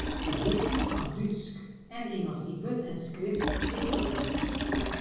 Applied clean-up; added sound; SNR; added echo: none; Liquid; -1 dB; reverberation time 1.3 s.